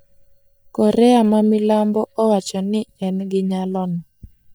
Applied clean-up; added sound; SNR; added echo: neural mask model DeepFilterNet 3.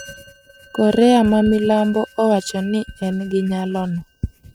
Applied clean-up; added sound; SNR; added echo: neural mask model RNNoise.